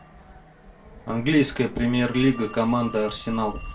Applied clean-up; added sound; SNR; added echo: none; Telephone; 17 dB; reverberation time 0.2 s.